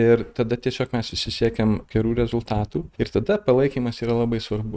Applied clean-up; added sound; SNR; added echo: neural mask model RNNoise.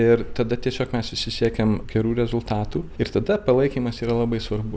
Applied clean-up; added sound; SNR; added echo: none; none; none; none.